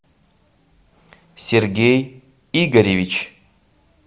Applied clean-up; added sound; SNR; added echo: none; none; none; none.